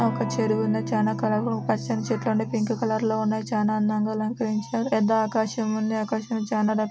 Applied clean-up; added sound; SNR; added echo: none; Electric guitar / Strum; 11 dB; none.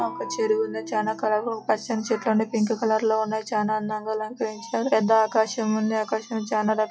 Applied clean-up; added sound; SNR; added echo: classical method log-MMSE.